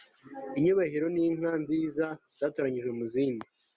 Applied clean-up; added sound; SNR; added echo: none; none; none; none.